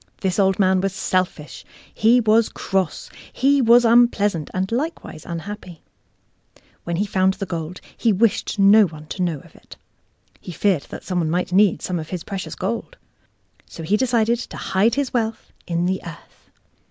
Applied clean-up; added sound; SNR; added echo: none; none; none; none.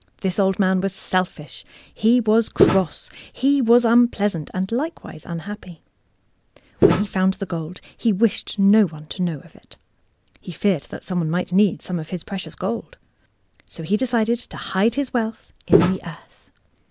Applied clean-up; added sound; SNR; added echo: none; Walk, footsteps; -4 dB; none.